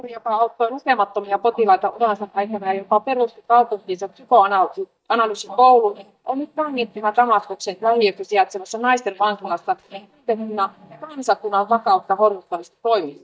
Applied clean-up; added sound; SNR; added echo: neural mask model DeepFilterNet 3.